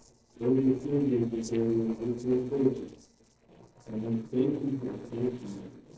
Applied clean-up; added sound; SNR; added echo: neural separator model SepFormer DNS4.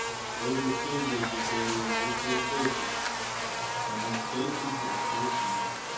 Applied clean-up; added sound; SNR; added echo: none; Buzz; -4 dB; reverberation time 0.8 s.